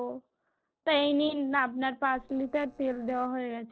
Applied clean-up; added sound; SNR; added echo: neural separator model SepFormer DNS4.